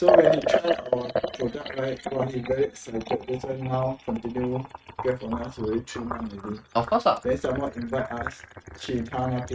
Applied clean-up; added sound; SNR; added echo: neural mask model RNNoise.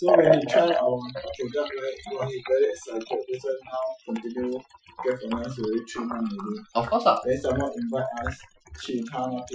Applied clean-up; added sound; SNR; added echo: classical method Wiener filter.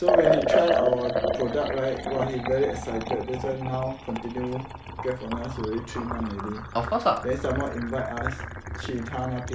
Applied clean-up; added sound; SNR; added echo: none; Liquid; 1 dB; none.